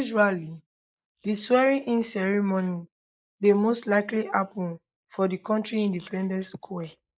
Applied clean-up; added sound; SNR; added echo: neural mask model Resemble Enhance denoiser.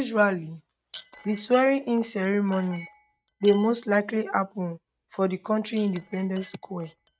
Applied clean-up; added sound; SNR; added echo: neural mask model RNNoise.